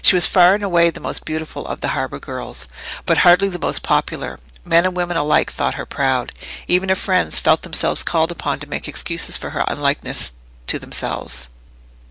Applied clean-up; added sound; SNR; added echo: none; none; none; none.